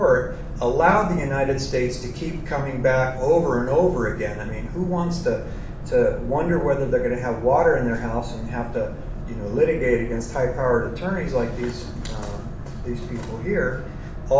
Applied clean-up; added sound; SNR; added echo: none; Boat, Water vehicle; 8 dB; reverberation time 0.6 s.